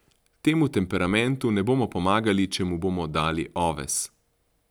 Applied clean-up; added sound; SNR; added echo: none; none; none; none.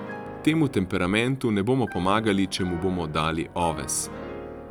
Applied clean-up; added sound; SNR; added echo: none; Piano; 14 dB; none.